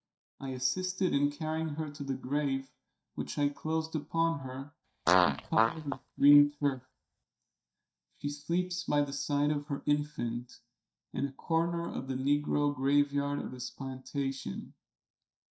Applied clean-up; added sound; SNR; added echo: neural mask model DeepFilterNet 3.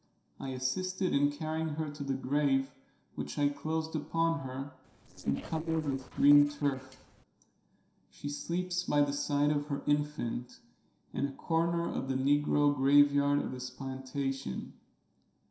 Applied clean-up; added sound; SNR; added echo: neural separator model SepFormer DNS4.